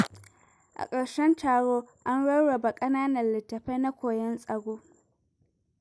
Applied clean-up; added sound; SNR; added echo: none; none; none; none.